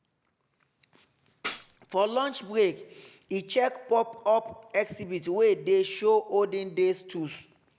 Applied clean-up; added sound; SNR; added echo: none; Tambourine; 15 dB; none.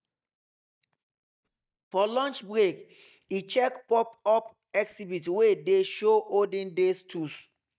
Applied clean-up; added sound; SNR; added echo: neural mask model DeepFilterNet 3.